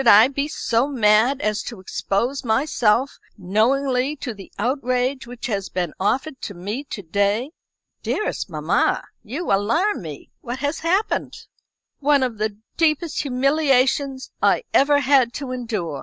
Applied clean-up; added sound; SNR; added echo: none; none; none; none.